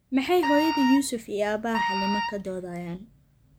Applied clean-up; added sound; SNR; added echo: none; Wind instrument, woodwind instrument; 4 dB; none.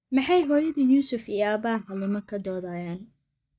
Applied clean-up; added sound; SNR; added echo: neural mask model DeepFilterNet 3.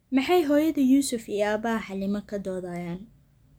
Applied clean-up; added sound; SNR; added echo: none; none; none; none.